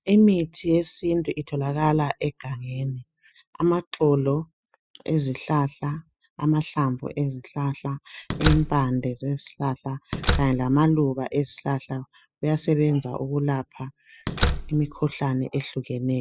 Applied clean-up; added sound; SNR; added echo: classical method spectral subtraction.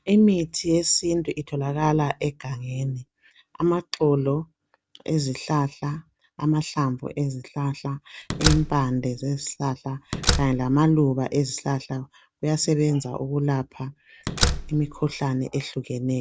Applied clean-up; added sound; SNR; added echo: none; Slam; 4 dB; none.